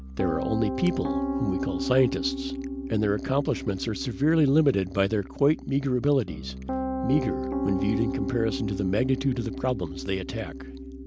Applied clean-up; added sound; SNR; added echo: none; Piano; 5 dB; none.